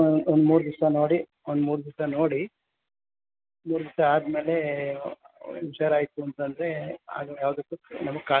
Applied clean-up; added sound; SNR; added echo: none; none; none; none.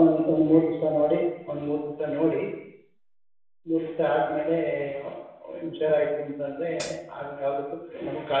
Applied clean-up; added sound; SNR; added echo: none; Hi-hat; 14 dB; reverberation time 0.8 s.